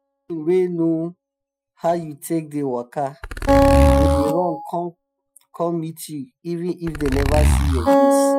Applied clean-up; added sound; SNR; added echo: classical method Wiener filter.